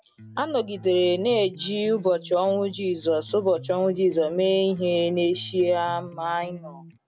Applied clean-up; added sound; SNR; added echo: none; Electric guitar; 20 dB; none.